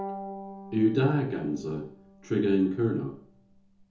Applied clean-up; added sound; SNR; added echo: none; Bowed string instrument; 15 dB; reverberation time 0.6 s.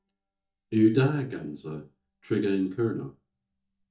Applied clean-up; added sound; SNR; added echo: neural mask model DeepFilterNet 3.